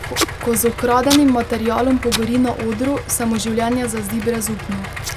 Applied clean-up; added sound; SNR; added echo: none; Idling + Packing tape, duct tape; 8 dB; none.